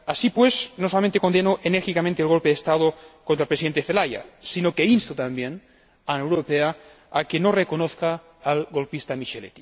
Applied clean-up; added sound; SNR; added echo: none; none; none; none.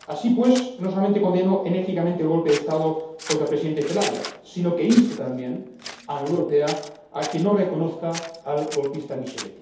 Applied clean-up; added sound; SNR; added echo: none; Scissors; 16 dB; reverberation time 0.8 s.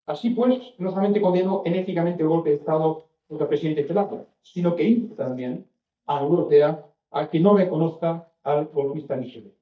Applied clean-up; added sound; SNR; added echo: neural mask model DeepFilterNet 3.